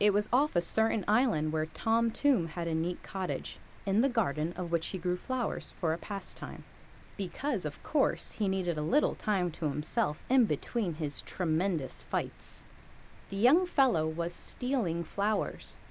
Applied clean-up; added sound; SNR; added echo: none; Rain; 19 dB; none.